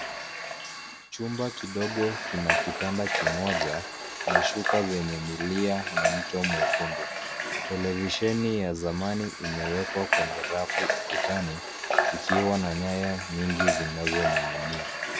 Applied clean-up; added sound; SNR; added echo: none; Water tap, faucet / Water; -1 dB; none.